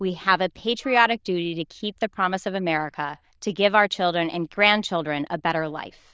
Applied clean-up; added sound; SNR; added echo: neural diffusion model UNIVERSE++.